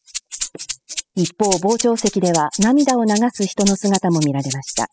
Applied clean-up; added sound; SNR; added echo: classical method spectral subtraction.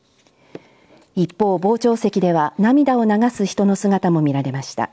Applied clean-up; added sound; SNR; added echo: none; none; none; none.